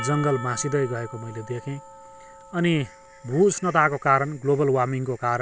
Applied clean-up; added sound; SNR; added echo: none; Percussion; 17 dB; none.